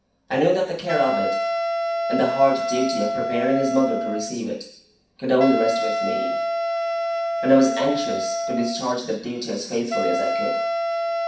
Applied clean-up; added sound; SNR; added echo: none; Wind instrument, woodwind instrument; 2 dB; reverberation time 0.6 s.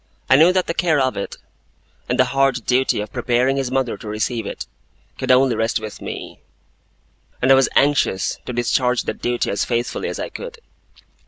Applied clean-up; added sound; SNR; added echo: none; none; none; none.